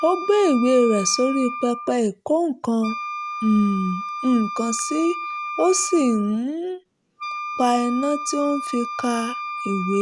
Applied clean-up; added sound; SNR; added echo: none; Wind instrument, woodwind instrument; 9 dB; none.